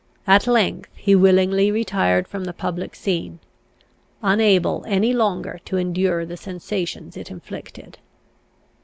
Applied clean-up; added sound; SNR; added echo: none; none; none; none.